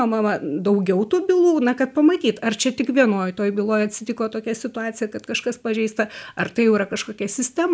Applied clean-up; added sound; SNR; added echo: none; none; none; none.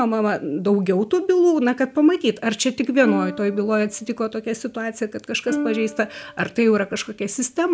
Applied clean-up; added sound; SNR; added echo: none; Plucked string instrument; 11 dB; none.